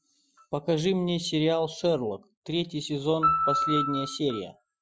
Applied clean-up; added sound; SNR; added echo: classical method Wiener filter.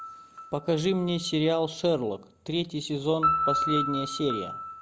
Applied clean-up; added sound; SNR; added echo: none; Piano; 4 dB; none.